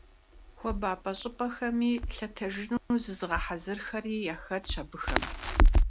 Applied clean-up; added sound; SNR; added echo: none; Crackle; -3 dB; none.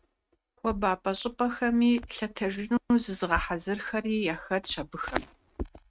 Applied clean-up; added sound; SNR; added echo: neural mask model RNNoise.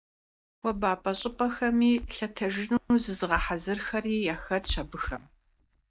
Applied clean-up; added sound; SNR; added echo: neural mask model DeepFilterNet 3.